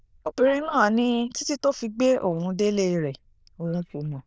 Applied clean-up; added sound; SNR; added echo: neural diffusion model UNIVERSE++.